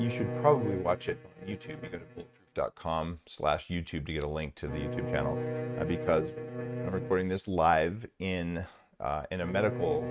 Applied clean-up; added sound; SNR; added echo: neural mask model RNNoise.